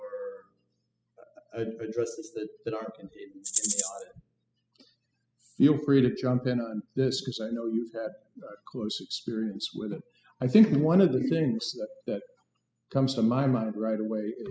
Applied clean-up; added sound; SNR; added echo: classical method spectral subtraction.